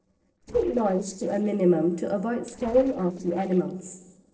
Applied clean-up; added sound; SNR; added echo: neural separator model SepFormer DNS4.